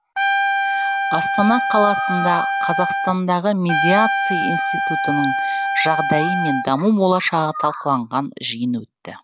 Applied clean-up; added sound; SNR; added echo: none; Trumpet; 0 dB; none.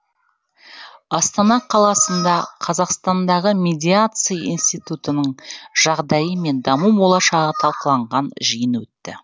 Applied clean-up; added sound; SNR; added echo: none; none; none; none.